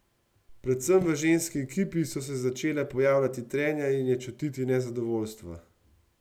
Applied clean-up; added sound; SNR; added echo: none; Raindrop / Drip; 19 dB; none.